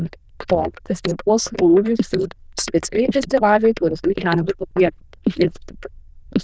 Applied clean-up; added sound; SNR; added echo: neural diffusion model UNIVERSE++.